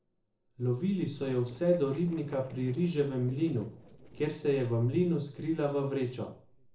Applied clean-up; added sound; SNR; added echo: neural separator model SepFormer DNS4.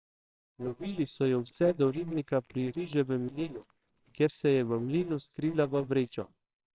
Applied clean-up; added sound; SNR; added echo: neural separator model SepFormer WHAMR!.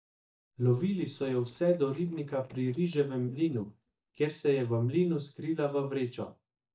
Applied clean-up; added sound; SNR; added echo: neural mask model DeepFilterNet 3.